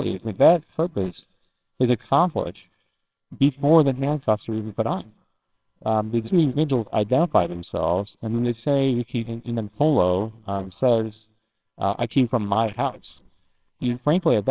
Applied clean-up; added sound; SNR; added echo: neural separator model SepFormer WHAMR!.